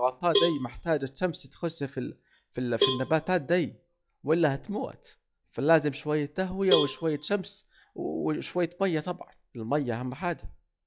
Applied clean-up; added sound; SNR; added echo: classical method log-MMSE.